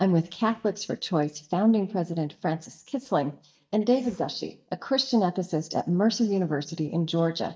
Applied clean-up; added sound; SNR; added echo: neural mask model DeepFilterNet 3.